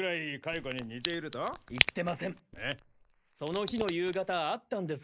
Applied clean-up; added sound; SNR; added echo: neural mask model Resemble Enhance denoiser.